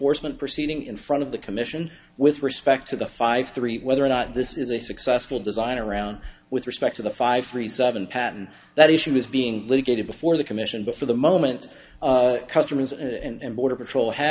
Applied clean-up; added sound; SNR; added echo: none; none; none; none.